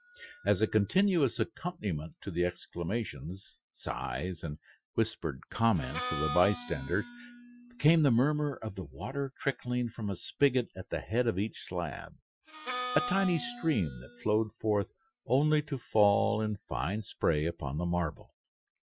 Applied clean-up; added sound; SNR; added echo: classical method Wiener filter.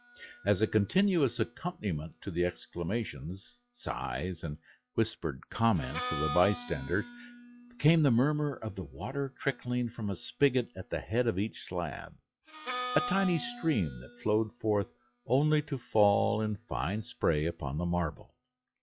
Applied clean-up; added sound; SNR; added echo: classical method log-MMSE.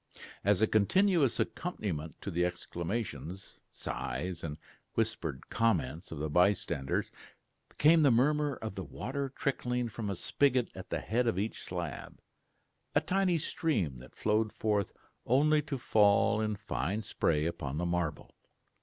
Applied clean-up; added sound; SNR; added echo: none; none; none; none.